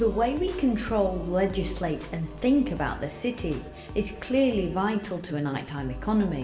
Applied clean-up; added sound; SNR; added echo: none; none; none; reverberation time 0.8 s.